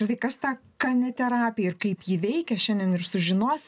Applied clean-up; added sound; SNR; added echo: none; none; none; none.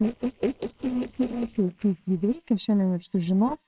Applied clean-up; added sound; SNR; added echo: neural separator model SepFormer WHAMR!.